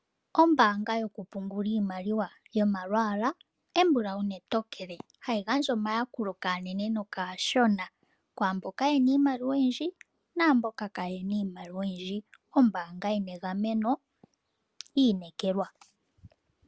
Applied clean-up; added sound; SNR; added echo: none; none; none; none.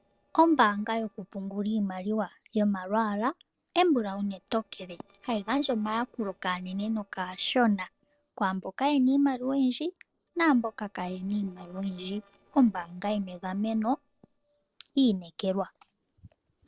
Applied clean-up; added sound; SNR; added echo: neural separator model SepFormer DNS4.